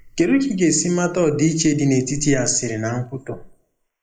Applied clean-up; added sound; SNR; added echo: neural mask model Resemble Enhance denoiser.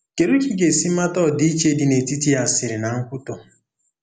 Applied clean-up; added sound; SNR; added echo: none; none; none; none.